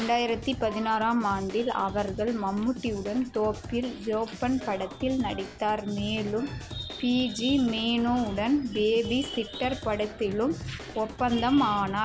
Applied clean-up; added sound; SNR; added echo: none; Drum / Drum kit; 14 dB; none.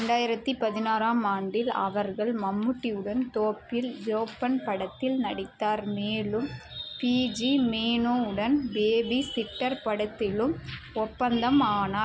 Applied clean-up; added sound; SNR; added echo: none; none; none; none.